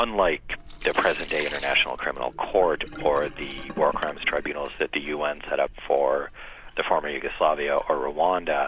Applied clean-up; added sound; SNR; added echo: none; Sink (filling or washing); 14 dB; none.